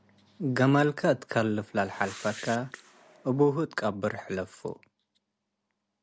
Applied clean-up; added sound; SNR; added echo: none; Whoosh, swoosh, swish; 19 dB; none.